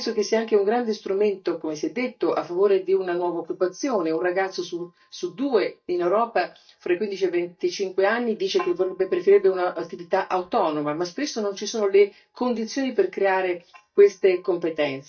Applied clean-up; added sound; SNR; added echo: neural mask model DeepFilterNet 3.